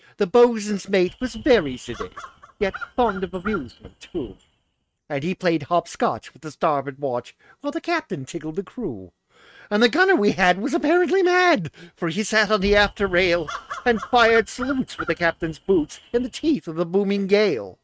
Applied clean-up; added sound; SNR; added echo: neural mask model RNNoise.